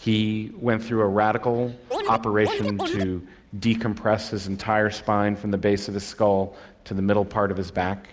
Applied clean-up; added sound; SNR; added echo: none; Scratching (performance technique); 5 dB; none.